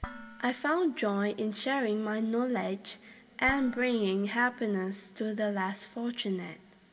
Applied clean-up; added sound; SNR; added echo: none; Dishes, pots, and pans; 19 dB; reverberation time 2.4 s.